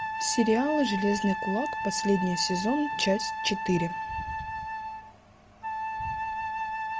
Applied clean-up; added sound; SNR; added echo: none; Wind instrument, woodwind instrument; 3 dB; none.